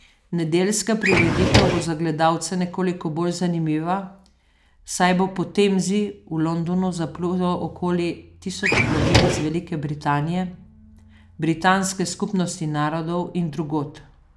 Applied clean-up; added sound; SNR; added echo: none; Drawer open or close; -3 dB; none.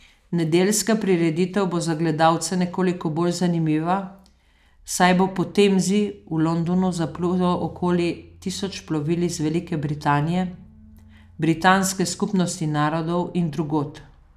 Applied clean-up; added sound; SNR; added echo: none; none; none; none.